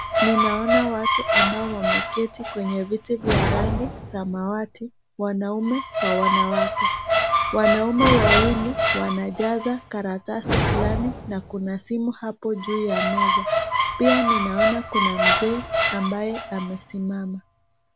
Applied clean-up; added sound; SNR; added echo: none; Squeak + Whoosh, swoosh, swish; -2 dB; none.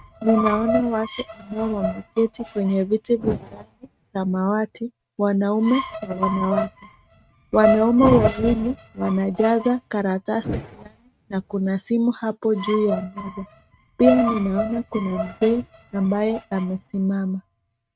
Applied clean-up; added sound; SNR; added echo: neural mask model RNNoise.